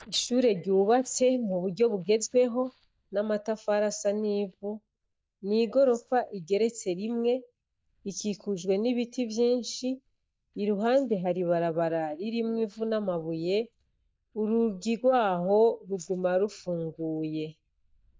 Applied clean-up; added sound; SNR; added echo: neural mask model DeepFilterNet 3.